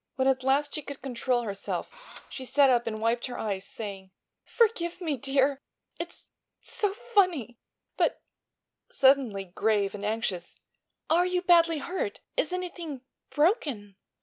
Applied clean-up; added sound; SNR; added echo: none; Engine / Drill; 18 dB; none.